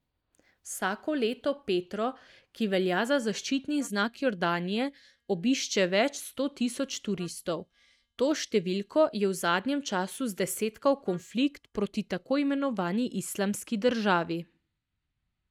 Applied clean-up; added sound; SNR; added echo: neural mask model DeepFilterNet 3.